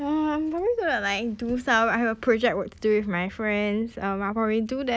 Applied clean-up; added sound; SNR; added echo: none; none; none; none.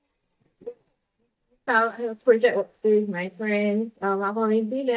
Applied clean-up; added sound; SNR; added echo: neural mask model DeepFilterNet 3.